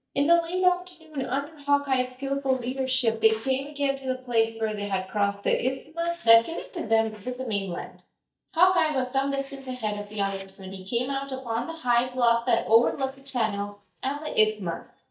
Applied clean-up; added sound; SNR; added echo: neural mask model DeepFilterNet 3.